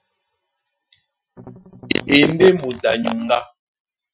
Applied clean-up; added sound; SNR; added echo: classical method Wiener filter.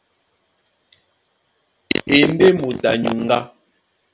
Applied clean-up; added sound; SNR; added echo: none; none; none; none.